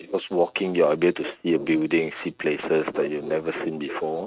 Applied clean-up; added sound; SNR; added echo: neural mask model RNNoise.